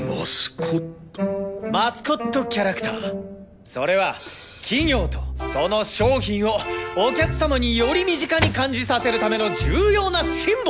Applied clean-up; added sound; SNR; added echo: none; none; none; none.